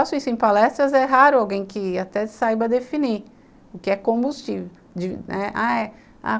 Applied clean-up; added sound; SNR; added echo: none; none; none; none.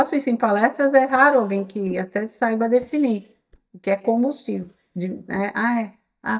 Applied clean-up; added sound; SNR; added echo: neural mask model DeepFilterNet 3.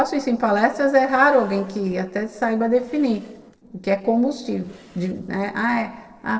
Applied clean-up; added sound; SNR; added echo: neural separator model SepFormer DNS4.